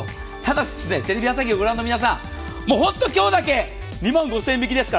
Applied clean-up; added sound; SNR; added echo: none; none; none; none.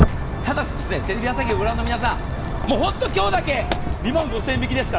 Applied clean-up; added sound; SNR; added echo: none; Walk, footsteps; 0 dB; none.